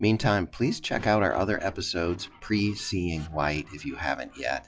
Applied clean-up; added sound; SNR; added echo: classical method log-MMSE.